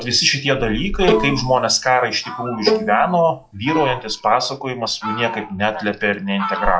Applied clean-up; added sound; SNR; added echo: classical method log-MMSE.